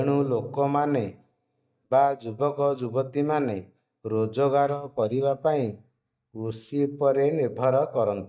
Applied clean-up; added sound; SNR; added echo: neural mask model DeepFilterNet 3.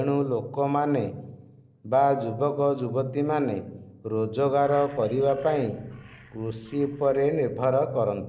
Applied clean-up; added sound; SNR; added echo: neural separator model SepFormer DNS4.